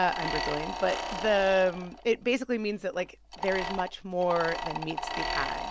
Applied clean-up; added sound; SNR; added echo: none; Mechanisms; 6 dB; none.